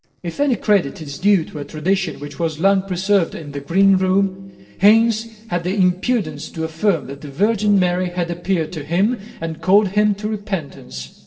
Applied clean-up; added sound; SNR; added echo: neural separator model SepFormer DNS4.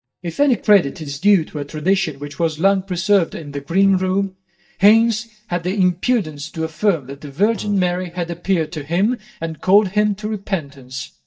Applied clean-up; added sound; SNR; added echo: neural mask model DeepFilterNet 3.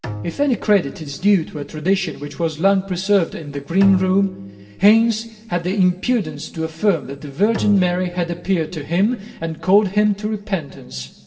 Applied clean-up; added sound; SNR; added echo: none; Bowed string instrument; 18 dB; reverberation time 1.7 s.